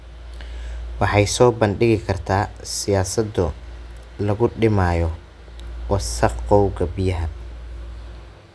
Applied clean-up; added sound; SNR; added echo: none; none; none; none.